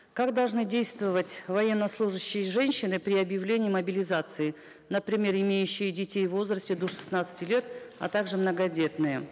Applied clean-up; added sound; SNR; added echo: none; none; none; none.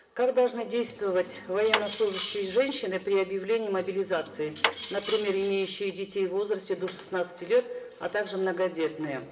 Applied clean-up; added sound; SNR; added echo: none; Cutlery, silverware; 8 dB; reverberation time 0.4 s.